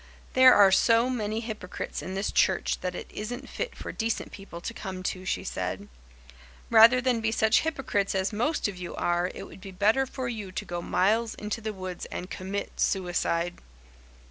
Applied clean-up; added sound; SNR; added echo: none; none; none; none.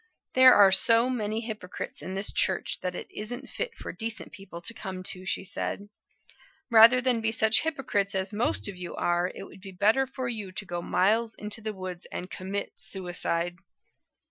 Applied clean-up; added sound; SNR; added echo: classical method Wiener filter.